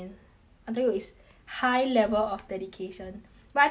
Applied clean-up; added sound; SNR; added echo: none; none; none; none.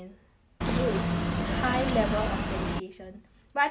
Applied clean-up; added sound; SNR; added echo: none; Boat, Water vehicle; -4 dB; none.